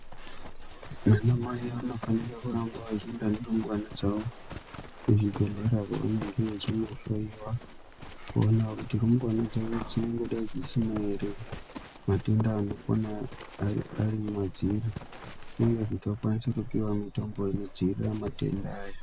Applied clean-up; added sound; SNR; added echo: none; Livestock, farm animals, working animals; 11 dB; none.